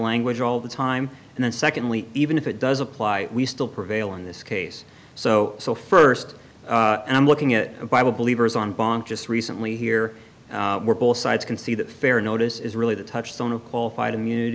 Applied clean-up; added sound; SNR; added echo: none; none; none; none.